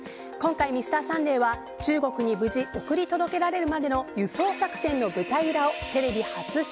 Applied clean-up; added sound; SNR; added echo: none; none; none; none.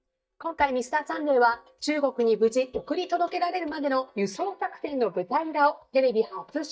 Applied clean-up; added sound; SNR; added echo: neural mask model DeepFilterNet 3.